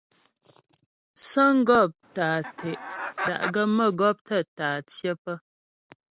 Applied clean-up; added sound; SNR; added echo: none; Chicken, rooster; 9 dB; none.